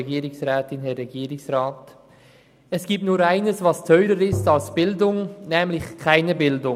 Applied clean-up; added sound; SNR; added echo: none; Tap; 8 dB; none.